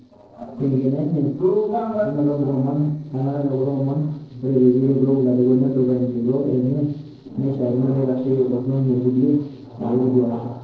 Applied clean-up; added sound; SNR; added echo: neural separator model SepFormer DNS4.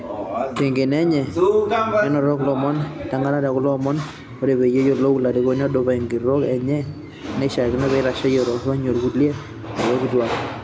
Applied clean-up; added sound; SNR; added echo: none; none; none; none.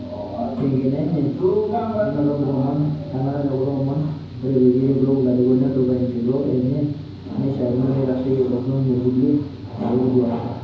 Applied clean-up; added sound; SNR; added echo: none; Mechanical fan; 19 dB; reverberation time 0.9 s.